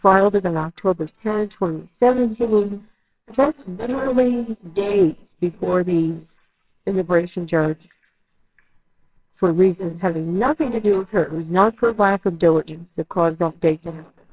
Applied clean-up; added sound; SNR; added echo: neural separator model SepFormer WHAMR!.